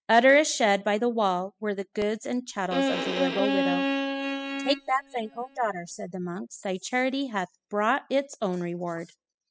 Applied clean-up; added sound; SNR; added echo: classical method spectral subtraction.